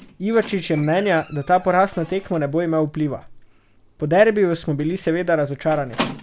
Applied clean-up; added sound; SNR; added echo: none; Squeak; 16 dB; none.